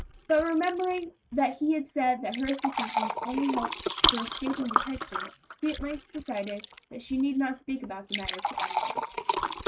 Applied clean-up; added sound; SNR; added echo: neural mask model RNNoise.